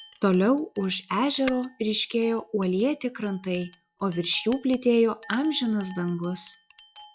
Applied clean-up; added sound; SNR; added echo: classical method log-MMSE.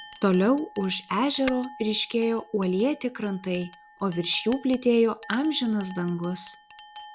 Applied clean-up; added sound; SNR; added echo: none; Chink, clink; 19 dB; none.